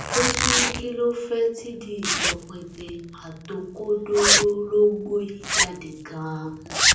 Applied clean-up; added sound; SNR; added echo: none; Zipper (clothing); -1 dB; reverberation time 0.6 s.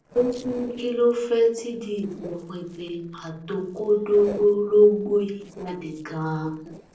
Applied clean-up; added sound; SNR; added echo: neural separator model SepFormer DNS4.